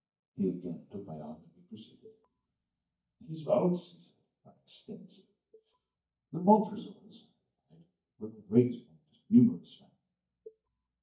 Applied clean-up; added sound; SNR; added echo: neural mask model DeepFilterNet 3.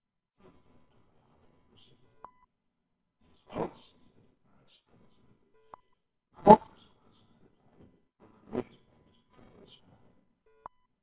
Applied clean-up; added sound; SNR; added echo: neural separator model SepFormer WHAMR!.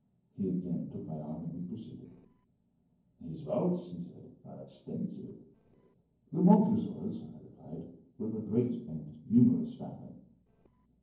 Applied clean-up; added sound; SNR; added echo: neural separator model SepFormer DNS4.